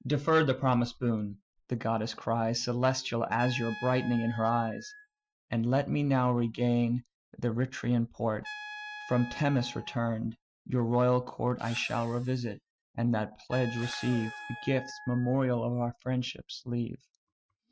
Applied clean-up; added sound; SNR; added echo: classical method Wiener filter.